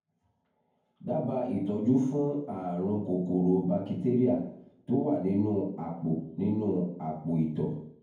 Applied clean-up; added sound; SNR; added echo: none; none; none; reverberation time 0.9 s.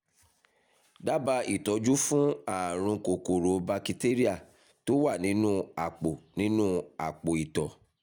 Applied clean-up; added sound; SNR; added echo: none; none; none; none.